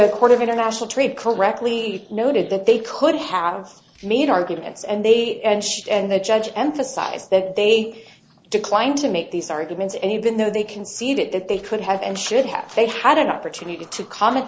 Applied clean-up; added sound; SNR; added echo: neural separator model SepFormer DNS4.